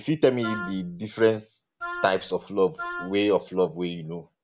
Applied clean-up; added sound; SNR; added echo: none; Wind instrument, woodwind instrument; 11 dB; none.